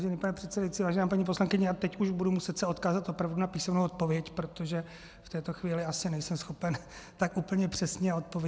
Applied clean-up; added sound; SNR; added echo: none; none; none; none.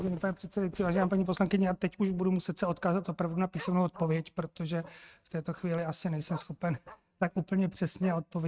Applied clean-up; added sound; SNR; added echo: neural mask model RNNoise.